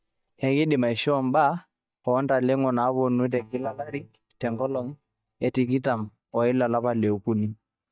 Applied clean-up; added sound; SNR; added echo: neural mask model DeepFilterNet 3.